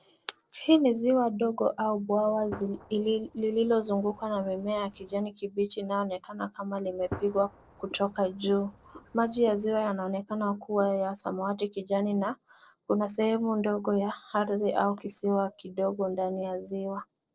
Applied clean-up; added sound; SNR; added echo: neural separator model SepFormer DNS4.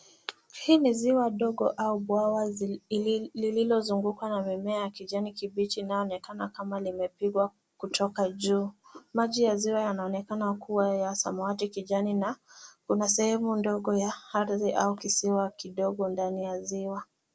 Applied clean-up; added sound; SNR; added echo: none; none; none; none.